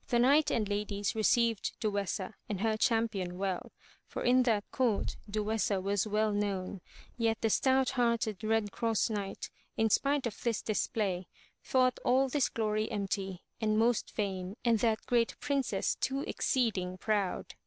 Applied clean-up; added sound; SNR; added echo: none; none; none; none.